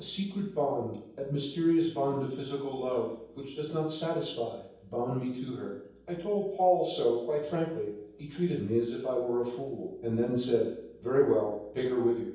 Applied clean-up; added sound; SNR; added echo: none; none; none; reverberation time 0.9 s.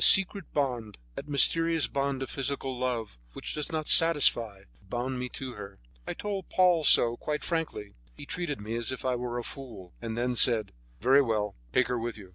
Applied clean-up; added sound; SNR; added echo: none; none; none; none.